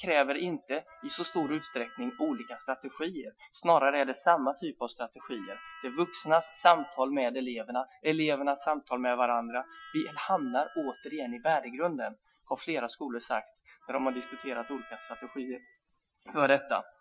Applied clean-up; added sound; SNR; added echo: classical method Wiener filter.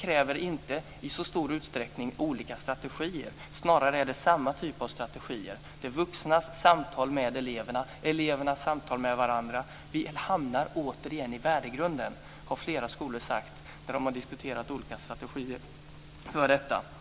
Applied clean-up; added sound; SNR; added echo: none; none; none; none.